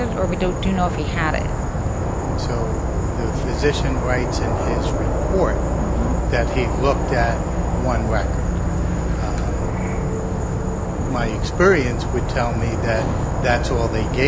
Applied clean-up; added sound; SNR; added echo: none; Insect / Frog; -3 dB; none.